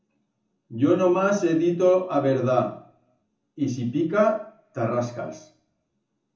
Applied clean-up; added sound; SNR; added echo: none; none; none; reverberation time 0.6 s.